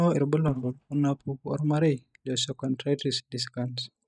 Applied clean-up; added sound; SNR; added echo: neural mask model DeepFilterNet 3.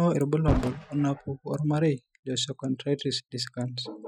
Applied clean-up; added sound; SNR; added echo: classical method Wiener filter.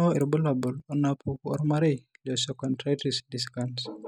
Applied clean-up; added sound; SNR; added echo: none; none; none; none.